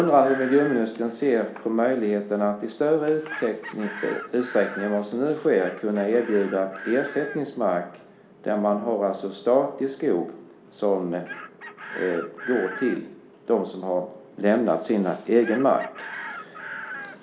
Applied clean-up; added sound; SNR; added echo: none; Chicken, rooster; 16 dB; reverberation time 0.4 s.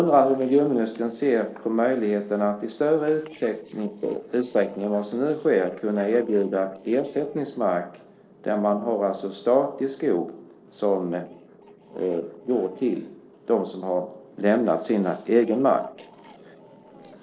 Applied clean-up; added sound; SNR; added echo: neural separator model SepFormer DNS4.